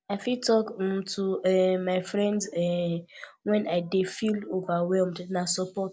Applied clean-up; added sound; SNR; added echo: none; none; none; none.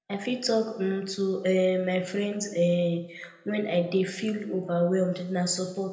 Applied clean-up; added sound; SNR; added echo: none; none; none; reverberation time 0.8 s.